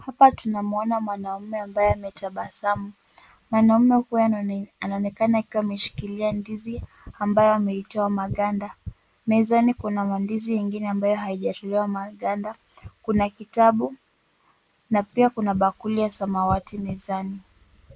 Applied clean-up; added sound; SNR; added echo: neural mask model Resemble Enhance denoiser.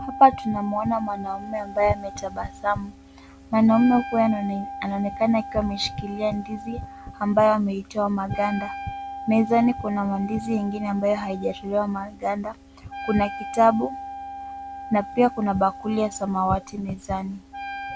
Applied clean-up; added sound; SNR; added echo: none; Wind instrument, woodwind instrument; 13 dB; none.